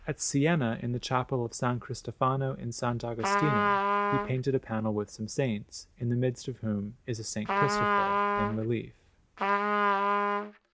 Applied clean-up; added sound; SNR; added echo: none; Trumpet; -3 dB; none.